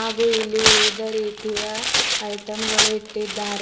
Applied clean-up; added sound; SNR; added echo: none; Tearing; -2 dB; reverberation time 2.2 s.